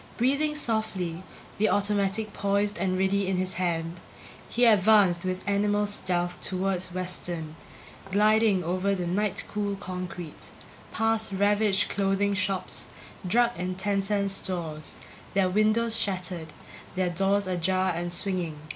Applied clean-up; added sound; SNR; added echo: none; none; none; none.